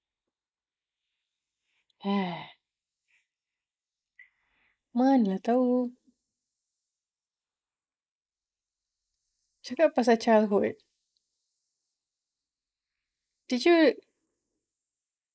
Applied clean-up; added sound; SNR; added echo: neural mask model Resemble Enhance denoiser.